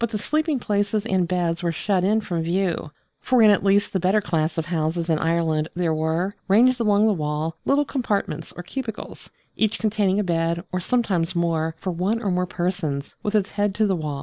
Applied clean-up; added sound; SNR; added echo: none; none; none; none.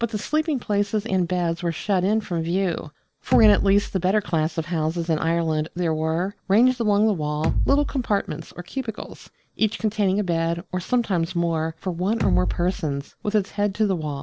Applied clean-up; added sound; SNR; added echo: none; Bass drum; 3 dB; none.